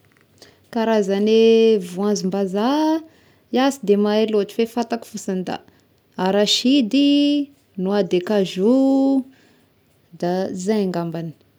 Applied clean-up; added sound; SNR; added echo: none; none; none; none.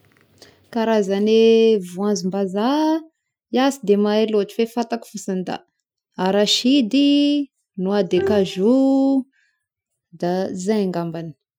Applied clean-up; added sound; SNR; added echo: classical method Wiener filter.